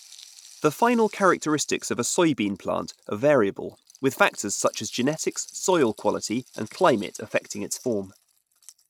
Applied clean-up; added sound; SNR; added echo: neural mask model RNNoise.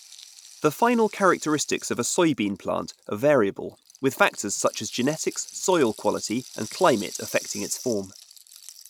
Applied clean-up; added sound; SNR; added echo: none; Rattle (instrument); 19 dB; none.